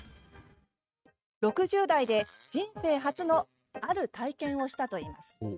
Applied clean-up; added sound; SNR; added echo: neural mask model RNNoise.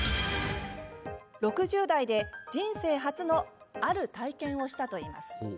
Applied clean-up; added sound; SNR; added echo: none; none; none; none.